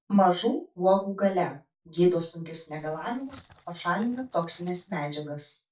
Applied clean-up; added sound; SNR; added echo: neural mask model DeepFilterNet 3.